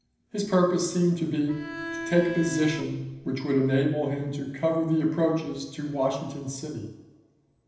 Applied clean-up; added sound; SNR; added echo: none; Bowed string instrument; 9 dB; reverberation time 0.9 s.